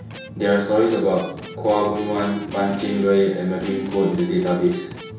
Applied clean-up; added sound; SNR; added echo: none; Electric guitar; 14 dB; reverberation time 0.7 s.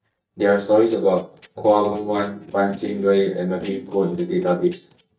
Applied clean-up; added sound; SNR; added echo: neural mask model DeepFilterNet 3.